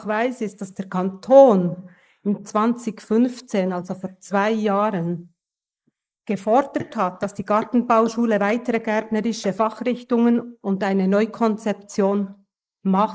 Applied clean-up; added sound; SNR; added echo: neural mask model Resemble Enhance denoiser.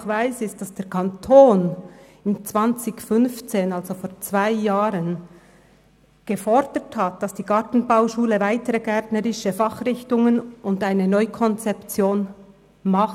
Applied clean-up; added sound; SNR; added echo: none; none; none; none.